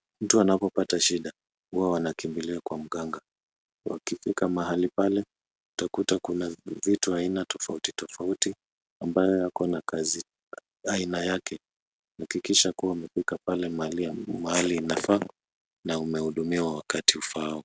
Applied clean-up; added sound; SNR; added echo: none; none; none; none.